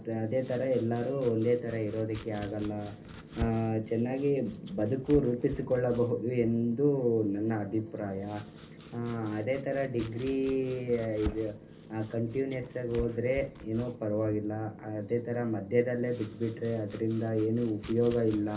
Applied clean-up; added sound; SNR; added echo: none; Domestic sounds, home sounds; 17 dB; reverberation time 0.3 s.